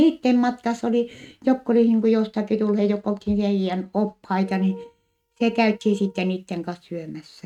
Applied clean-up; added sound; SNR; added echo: neural mask model RNNoise.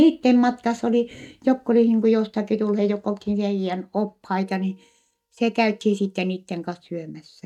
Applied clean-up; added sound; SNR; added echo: neural mask model DeepFilterNet 3.